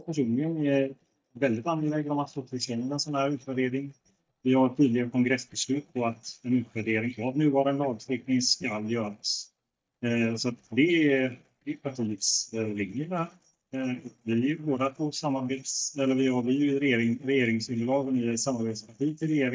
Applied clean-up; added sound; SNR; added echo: neural mask model DeepFilterNet 3.